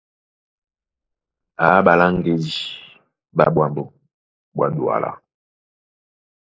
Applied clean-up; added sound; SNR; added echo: neural mask model Resemble Enhance denoiser.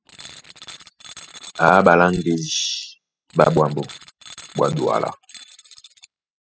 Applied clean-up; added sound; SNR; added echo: classical method spectral subtraction.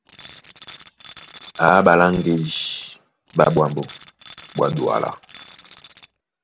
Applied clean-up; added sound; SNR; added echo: none; Tools; 20 dB; none.